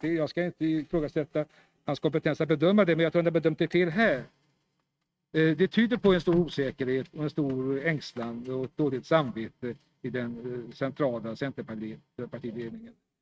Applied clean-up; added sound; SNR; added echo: neural mask model RNNoise.